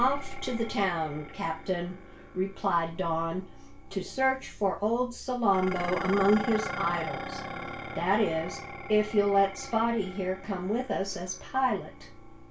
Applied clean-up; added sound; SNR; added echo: none; Dishes, pots, and pans; 11 dB; reverberation time 0.2 s.